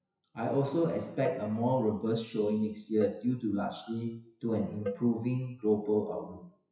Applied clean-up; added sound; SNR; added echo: classical method WPE with log-MMSE.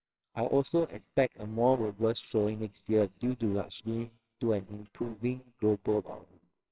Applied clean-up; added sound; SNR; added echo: neural separator model SepFormer WHAMR!.